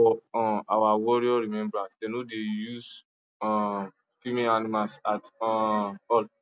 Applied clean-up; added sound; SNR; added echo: none; none; none; none.